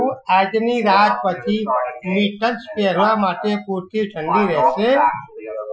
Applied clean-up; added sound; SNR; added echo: classical method Wiener filter.